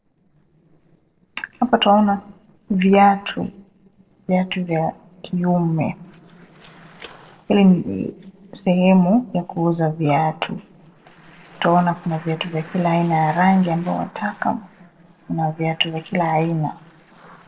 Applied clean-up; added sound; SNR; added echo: neural separator model SepFormer DNS4.